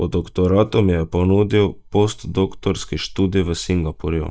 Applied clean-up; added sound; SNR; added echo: neural mask model DeepFilterNet 3.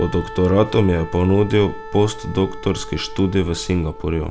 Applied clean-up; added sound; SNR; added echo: none; Wind instrument, woodwind instrument; 16 dB; none.